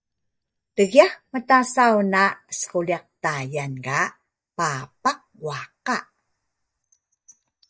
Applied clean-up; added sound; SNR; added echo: neural mask model DeepFilterNet 3.